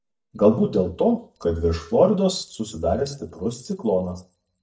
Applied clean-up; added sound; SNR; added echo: neural mask model DeepFilterNet 3.